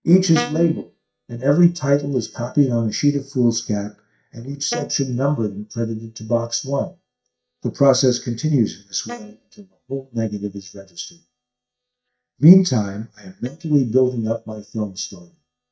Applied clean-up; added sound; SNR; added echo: neural mask model DeepFilterNet 3.